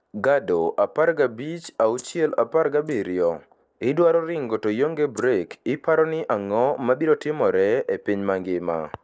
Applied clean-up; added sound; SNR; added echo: neural separator model SepFormer DNS4.